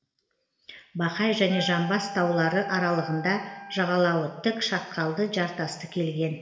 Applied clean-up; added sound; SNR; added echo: none; Wind instrument, woodwind instrument; 12 dB; reverberation time 1.0 s.